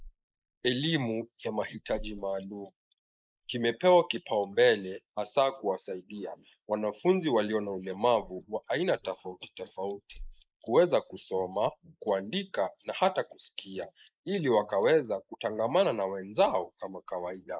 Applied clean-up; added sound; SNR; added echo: neural mask model Resemble Enhance denoiser.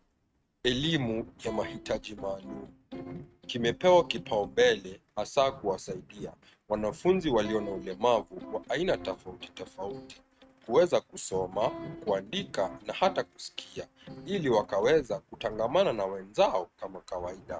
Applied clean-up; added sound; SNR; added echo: neural mask model RNNoise.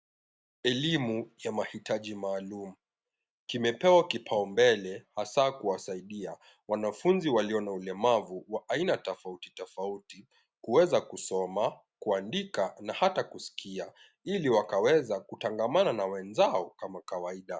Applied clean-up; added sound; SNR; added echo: none; none; none; none.